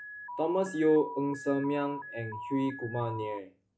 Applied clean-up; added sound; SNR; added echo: classical method log-MMSE.